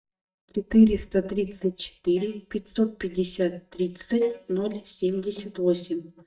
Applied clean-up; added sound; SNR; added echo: neural mask model DeepFilterNet 3.